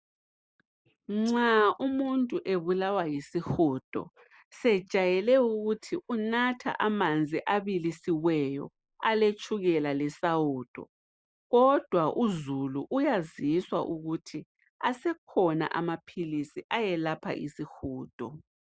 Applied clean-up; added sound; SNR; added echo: neural mask model Resemble Enhance denoiser.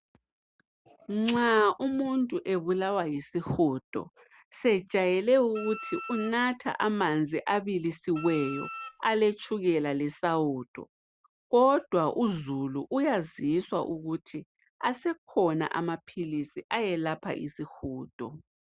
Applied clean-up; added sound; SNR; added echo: none; Wind instrument, woodwind instrument; 12 dB; none.